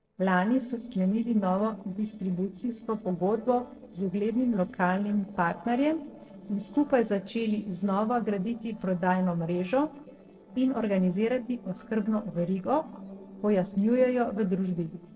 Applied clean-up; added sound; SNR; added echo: neural separator model SepFormer DNS4.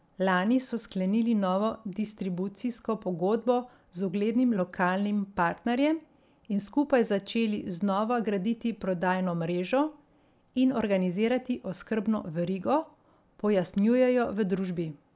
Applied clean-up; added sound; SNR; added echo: none; none; none; none.